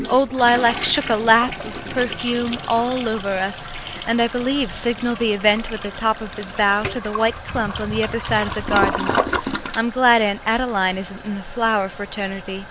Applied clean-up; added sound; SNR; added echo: none; Toilet flush; 7 dB; none.